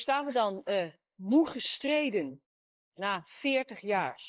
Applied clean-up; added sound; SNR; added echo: neural mask model Resemble Enhance denoiser.